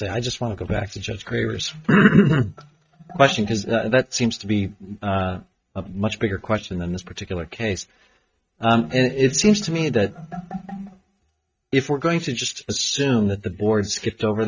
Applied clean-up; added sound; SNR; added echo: neural mask model RNNoise.